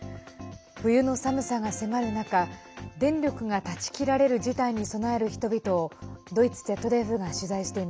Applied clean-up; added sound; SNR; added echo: none; none; none; none.